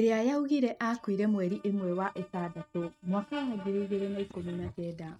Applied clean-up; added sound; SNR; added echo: neural mask model RNNoise.